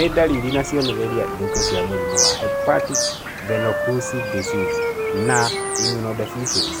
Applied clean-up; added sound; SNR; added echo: none; Bird vocalization, bird call, bird song + Wind instrument, woodwind instrument; -1 dB; none.